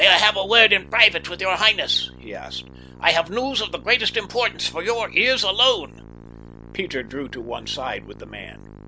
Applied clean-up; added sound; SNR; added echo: none; Musical instrument; 20 dB; none.